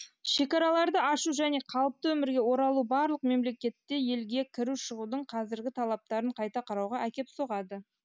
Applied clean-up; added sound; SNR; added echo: none; none; none; none.